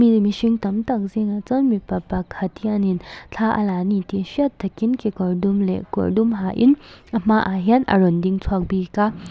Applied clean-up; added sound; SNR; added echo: none; none; none; none.